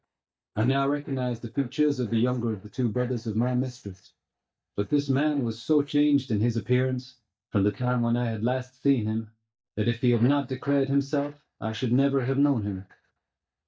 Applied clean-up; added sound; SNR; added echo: neural mask model DeepFilterNet 3.